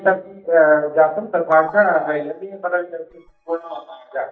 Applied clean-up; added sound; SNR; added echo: neural mask model DeepFilterNet 3.